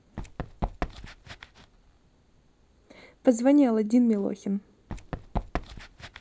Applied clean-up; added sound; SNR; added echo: none; Run; 11 dB; none.